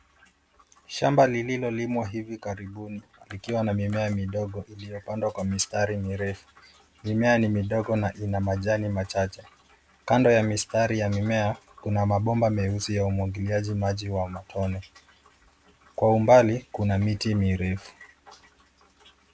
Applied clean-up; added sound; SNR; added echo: none; none; none; none.